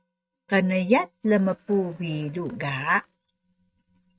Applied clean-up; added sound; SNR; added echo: neural mask model RNNoise.